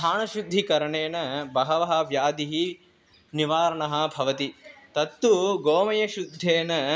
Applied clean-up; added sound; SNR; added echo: none; none; none; none.